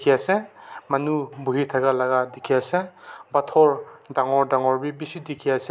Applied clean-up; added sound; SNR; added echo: none; none; none; none.